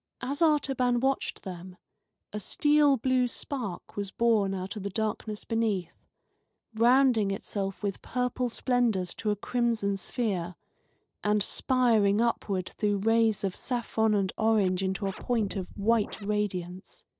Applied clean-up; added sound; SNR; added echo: neural separator model SepFormer DNS4.